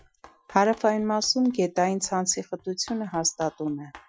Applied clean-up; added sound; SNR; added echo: classical method Wiener filter.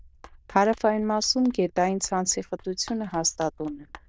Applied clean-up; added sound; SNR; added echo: neural diffusion model UNIVERSE++.